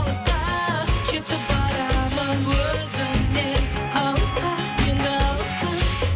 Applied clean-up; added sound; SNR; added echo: none; Wind instrument, woodwind instrument; 19 dB; none.